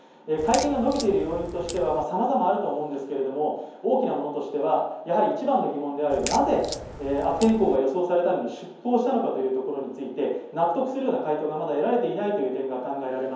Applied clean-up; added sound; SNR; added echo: none; Crack; 12 dB; reverberation time 0.9 s.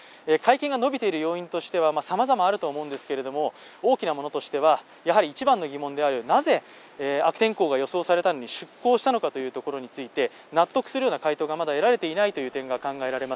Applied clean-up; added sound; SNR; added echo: none; none; none; none.